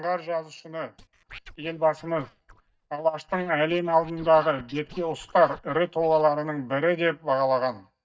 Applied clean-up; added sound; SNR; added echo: neural mask model DeepFilterNet 3.